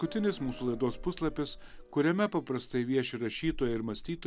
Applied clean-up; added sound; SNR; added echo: none; Meow / Purr; 13 dB; none.